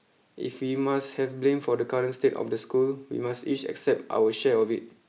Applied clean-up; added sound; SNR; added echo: none; none; none; none.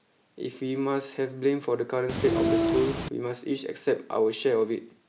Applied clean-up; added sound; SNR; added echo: none; Train; -2 dB; none.